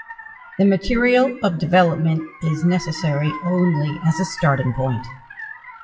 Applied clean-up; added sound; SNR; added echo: classical method WPE with log-MMSE.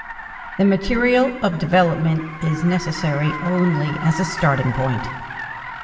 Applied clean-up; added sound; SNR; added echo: none; Car; 12 dB; reverberation time 1.9 s.